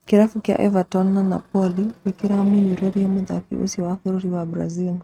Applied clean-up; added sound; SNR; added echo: neural mask model RNNoise.